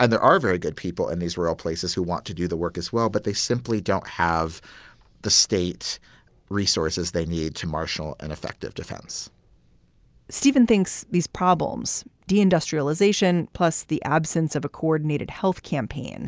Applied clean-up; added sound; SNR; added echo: none; none; none; none.